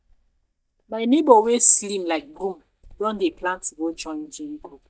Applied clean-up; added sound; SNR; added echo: neural mask model DeepFilterNet 3.